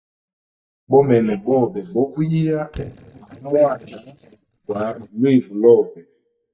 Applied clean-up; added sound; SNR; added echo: neural mask model DeepFilterNet 3.